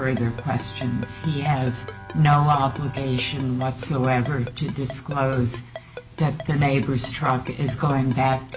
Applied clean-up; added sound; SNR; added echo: none; Ringtone + Bowed string instrument; 16 dB; none.